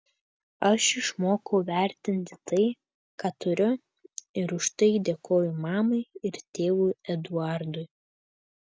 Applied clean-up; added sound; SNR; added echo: none; none; none; none.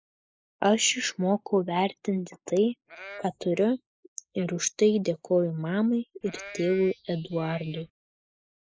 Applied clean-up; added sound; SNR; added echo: neural mask model Resemble Enhance denoiser.